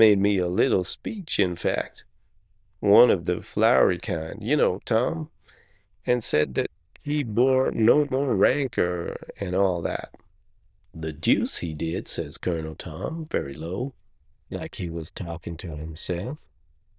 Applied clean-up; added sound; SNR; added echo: neural diffusion model UNIVERSE++.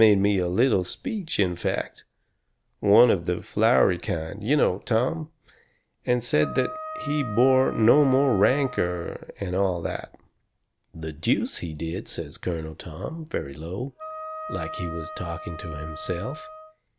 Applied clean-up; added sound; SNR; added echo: none; Wind instrument, woodwind instrument; 11 dB; none.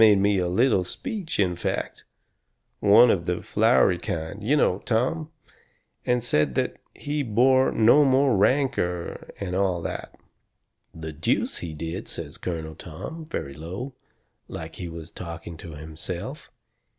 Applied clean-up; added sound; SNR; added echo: none; none; none; none.